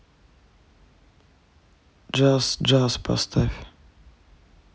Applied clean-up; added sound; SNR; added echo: none; none; none; none.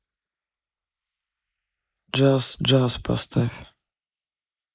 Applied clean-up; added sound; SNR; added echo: neural mask model Resemble Enhance denoiser.